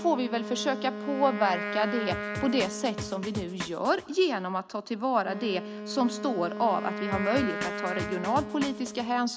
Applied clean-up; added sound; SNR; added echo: none; Wind instrument, woodwind instrument + Drum; 7 dB; none.